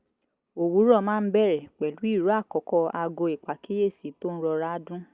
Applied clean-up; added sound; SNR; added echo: none; none; none; none.